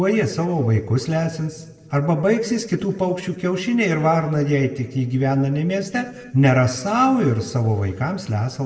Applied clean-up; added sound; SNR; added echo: none; none; none; reverberation time 1.5 s.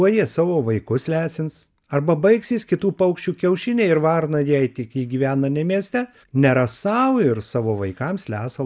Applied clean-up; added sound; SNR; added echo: none; none; none; none.